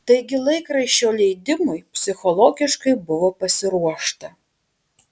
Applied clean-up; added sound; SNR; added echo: none; none; none; none.